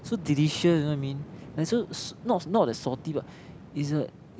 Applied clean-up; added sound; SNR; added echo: none; none; none; none.